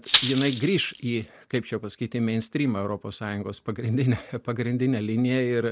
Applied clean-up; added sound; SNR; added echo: none; Rattle (instrument); 2 dB; none.